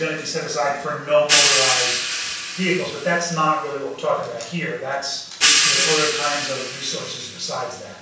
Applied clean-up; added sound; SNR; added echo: none; Hi-hat; -1 dB; reverberation time 0.7 s.